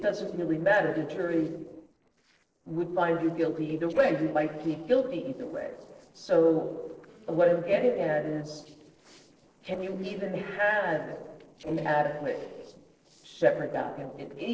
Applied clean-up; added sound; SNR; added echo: neural separator model SepFormer DNS4.